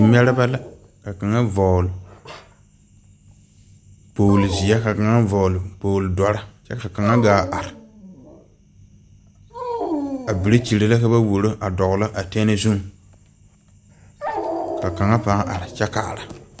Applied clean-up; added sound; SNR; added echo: none; Dog; 12 dB; none.